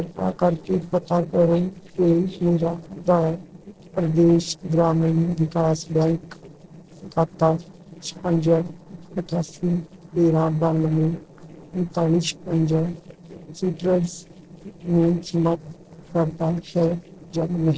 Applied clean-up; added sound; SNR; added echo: neural separator model SepFormer DNS4.